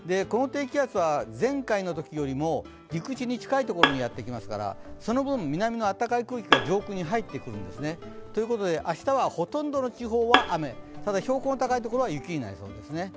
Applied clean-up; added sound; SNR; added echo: none; Bowed string instrument; 3 dB; none.